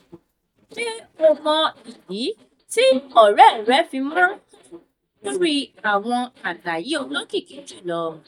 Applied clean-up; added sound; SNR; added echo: neural mask model DeepFilterNet 3.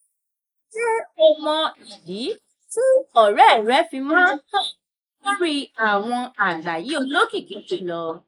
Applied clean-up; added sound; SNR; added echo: neural mask model Resemble Enhance denoiser.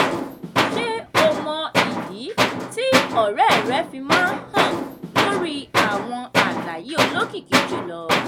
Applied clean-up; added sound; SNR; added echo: none; Tools; -3 dB; none.